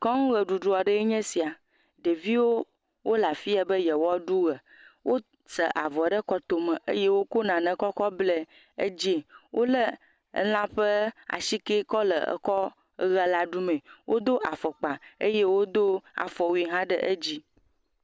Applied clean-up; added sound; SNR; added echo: none; none; none; none.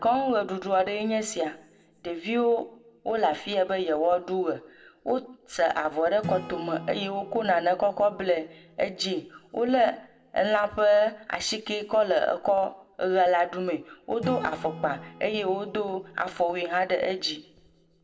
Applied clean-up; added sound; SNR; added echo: none; Acoustic guitar / Strum; 19 dB; reverberation time 0.3 s.